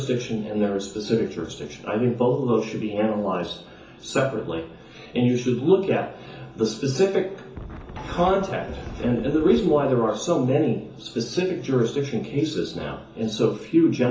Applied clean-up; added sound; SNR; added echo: none; Wind; 14 dB; reverberation time 0.7 s.